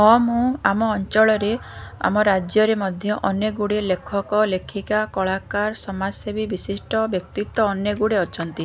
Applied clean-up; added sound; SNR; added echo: none; none; none; none.